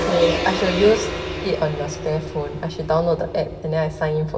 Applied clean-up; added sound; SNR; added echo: none; Gong; 6 dB; reverberation time 1.2 s.